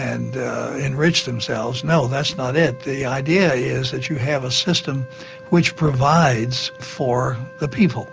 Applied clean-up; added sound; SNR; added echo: none; Wind instrument, woodwind instrument; 19 dB; none.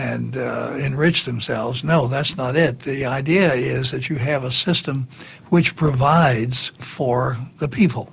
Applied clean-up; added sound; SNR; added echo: none; none; none; none.